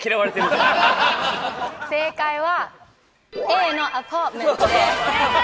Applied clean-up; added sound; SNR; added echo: none; none; none; none.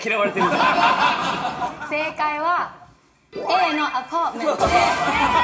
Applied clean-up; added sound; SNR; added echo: none; none; none; reverberation time 0.4 s.